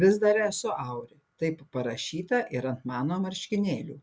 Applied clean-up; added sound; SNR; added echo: none; none; none; none.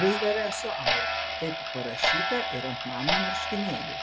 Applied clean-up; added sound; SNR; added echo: none; Clock; -3 dB; none.